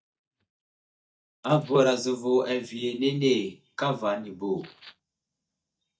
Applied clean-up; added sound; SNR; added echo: neural mask model DeepFilterNet 3.